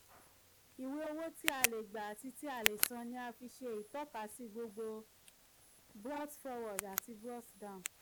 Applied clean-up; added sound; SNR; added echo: none; Tick; -1 dB; none.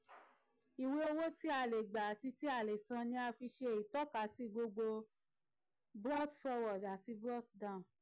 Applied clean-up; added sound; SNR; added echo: none; none; none; none.